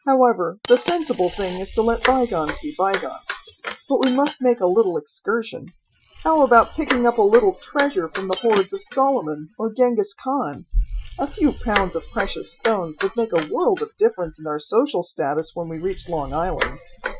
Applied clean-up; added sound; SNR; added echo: classical method Wiener filter.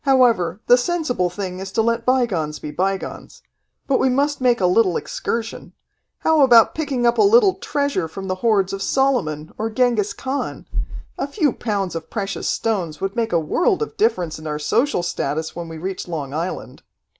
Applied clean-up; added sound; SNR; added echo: none; none; none; none.